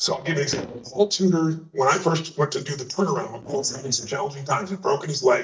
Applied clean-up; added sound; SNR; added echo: neural mask model DeepFilterNet 3.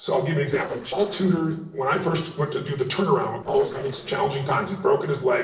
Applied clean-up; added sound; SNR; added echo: neural separator model SepFormer DNS4.